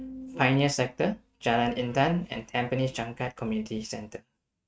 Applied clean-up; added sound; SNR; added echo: neural mask model RNNoise.